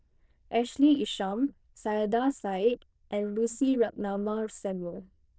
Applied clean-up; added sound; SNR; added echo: neural diffusion model UNIVERSE++.